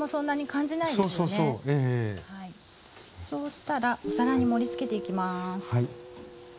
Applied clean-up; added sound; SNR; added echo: none; Guitar; 11 dB; none.